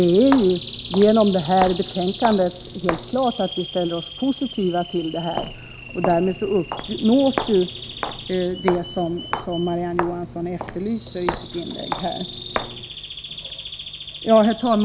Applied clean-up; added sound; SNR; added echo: none; Bird vocalization, bird call, bird song + Walk, footsteps; 9 dB; none.